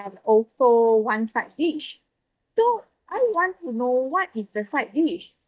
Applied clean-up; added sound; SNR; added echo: neural mask model DeepFilterNet 3.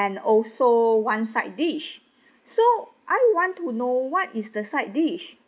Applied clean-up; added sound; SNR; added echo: none; none; none; none.